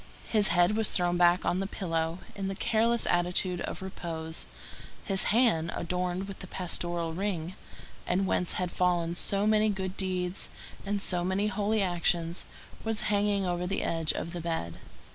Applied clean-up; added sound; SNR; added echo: none; none; none; none.